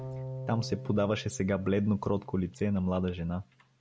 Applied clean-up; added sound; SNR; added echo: none; Bowed string instrument; 13 dB; none.